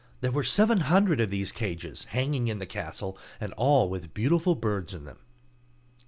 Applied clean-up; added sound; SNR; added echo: none; none; none; none.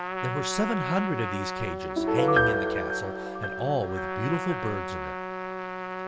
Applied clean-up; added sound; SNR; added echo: none; Piano + Trumpet; -3 dB; none.